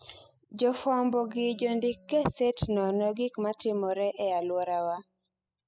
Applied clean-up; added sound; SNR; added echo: classical method spectral subtraction.